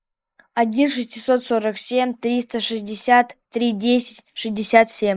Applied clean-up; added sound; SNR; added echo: neural mask model Resemble Enhance denoiser.